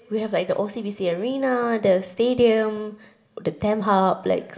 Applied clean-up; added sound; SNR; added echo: none; none; none; reverberation time 0.6 s.